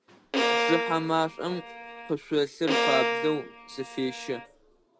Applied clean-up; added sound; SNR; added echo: none; Bowed string instrument; 0 dB; none.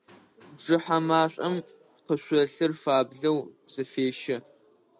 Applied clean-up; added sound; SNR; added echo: none; none; none; none.